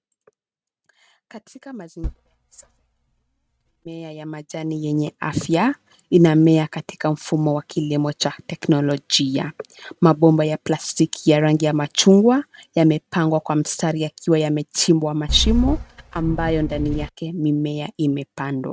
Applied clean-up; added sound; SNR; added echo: neural mask model RNNoise.